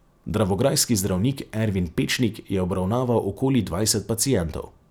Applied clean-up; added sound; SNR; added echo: none; none; none; none.